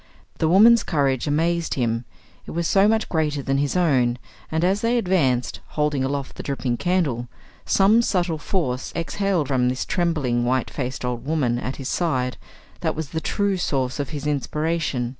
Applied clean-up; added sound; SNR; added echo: none; none; none; none.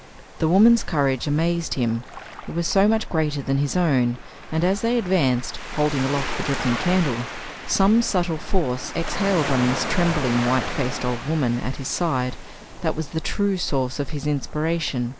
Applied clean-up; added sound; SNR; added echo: none; Waves, surf; 11 dB; none.